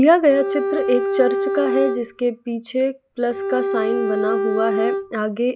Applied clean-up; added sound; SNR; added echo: none; Bowed string instrument; 2 dB; none.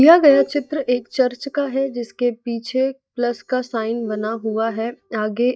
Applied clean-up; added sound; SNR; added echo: neural mask model DeepFilterNet 3.